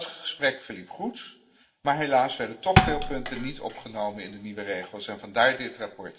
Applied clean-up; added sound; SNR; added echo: none; Thump, thud; 0 dB; reverberation time 0.8 s.